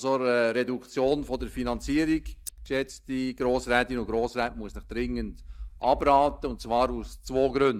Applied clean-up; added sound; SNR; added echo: neural mask model DeepFilterNet 3.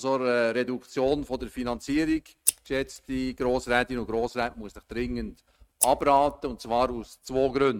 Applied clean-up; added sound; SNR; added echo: neural mask model RNNoise.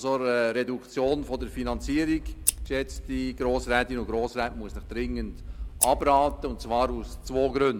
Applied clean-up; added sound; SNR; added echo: none; Scissors; 7 dB; none.